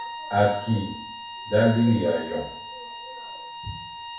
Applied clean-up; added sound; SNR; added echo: none; Bowed string instrument; 12 dB; reverberation time 0.6 s.